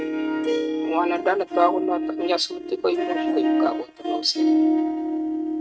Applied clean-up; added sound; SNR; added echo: neural mask model RNNoise.